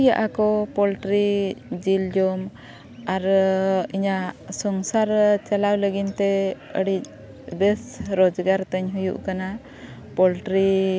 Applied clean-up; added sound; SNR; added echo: none; none; none; none.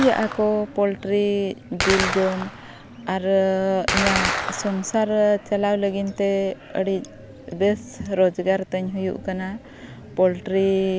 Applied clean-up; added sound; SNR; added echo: none; Gunshot, gunfire; 9 dB; none.